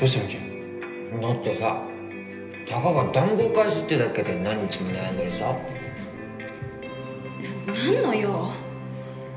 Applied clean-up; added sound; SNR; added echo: none; Thump, thud; 18 dB; reverberation time 1.4 s.